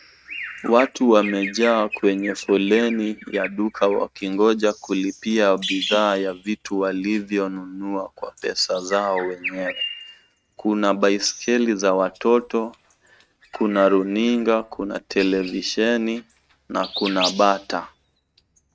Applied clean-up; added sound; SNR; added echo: neural mask model RNNoise.